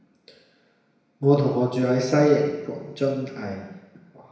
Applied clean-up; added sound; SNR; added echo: none; none; none; reverberation time 1.0 s.